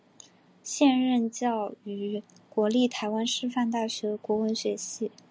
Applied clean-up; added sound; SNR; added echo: none; none; none; none.